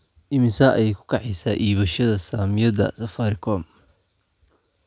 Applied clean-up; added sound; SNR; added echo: none; none; none; none.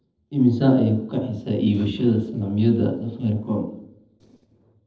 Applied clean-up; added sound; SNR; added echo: neural separator model SepFormer DNS4.